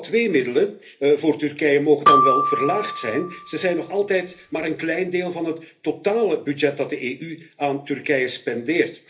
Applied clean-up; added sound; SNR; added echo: none; Glockenspiel; 0 dB; reverberation time 0.3 s.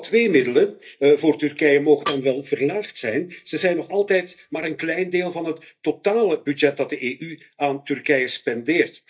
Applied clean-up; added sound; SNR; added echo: neural mask model DeepFilterNet 3.